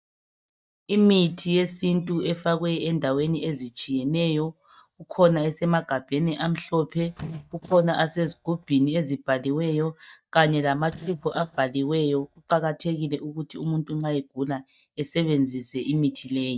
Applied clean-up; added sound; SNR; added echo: neural mask model DeepFilterNet 3.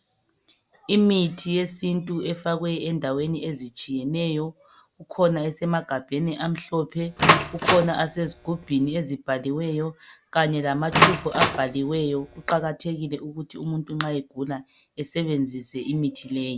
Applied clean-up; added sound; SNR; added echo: none; Door; -1 dB; none.